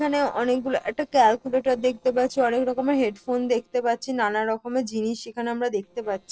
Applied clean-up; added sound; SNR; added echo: neural separator model SepFormer DNS4.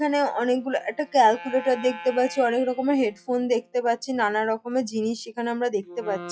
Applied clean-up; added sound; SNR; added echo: classical method log-MMSE.